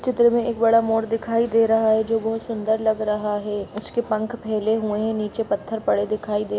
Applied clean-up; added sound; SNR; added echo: none; none; none; none.